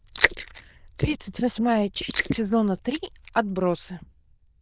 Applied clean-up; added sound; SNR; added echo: neural diffusion model UNIVERSE++.